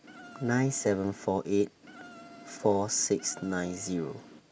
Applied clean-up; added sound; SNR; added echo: none; Insect; 18 dB; none.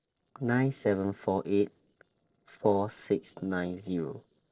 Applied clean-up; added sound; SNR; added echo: neural separator model SepFormer DNS4.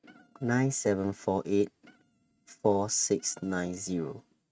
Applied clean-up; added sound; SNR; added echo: neural mask model RNNoise.